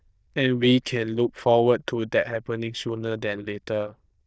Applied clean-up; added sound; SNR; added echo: neural diffusion model UNIVERSE++.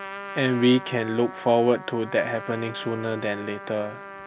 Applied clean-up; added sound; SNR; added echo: none; Trumpet; 13 dB; none.